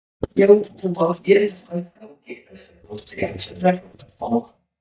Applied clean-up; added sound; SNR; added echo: neural mask model DeepFilterNet 3.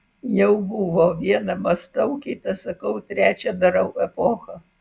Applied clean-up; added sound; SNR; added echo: none; none; none; none.